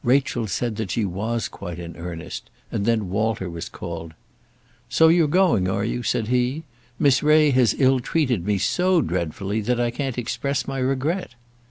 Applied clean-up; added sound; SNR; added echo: none; none; none; none.